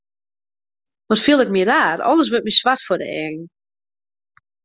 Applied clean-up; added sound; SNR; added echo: none; none; none; none.